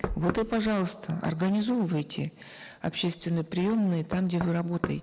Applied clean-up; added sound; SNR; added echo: none; Knock; 12 dB; none.